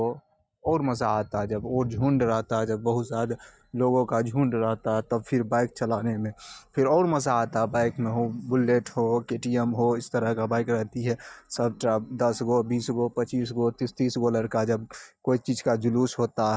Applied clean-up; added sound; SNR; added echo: neural mask model DeepFilterNet 3.